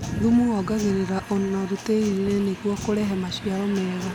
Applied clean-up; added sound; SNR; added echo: none; Train + Guitar; 11 dB; none.